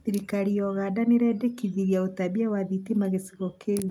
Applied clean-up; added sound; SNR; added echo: none; none; none; none.